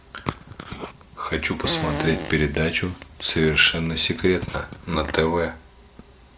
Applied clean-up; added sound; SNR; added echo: none; Fart; 10 dB; none.